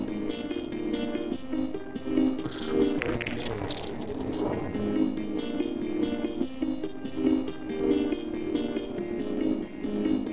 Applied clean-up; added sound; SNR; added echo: neural separator model SepFormer DNS4.